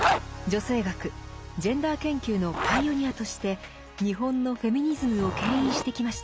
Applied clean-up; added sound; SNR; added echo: none; Zipper (clothing); 6 dB; none.